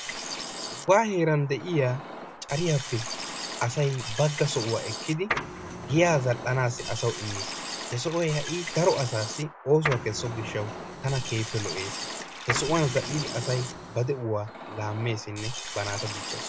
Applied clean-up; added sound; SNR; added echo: none; Printer + Liquid; 7 dB; none.